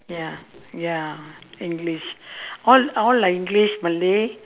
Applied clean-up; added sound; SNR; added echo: none; none; none; none.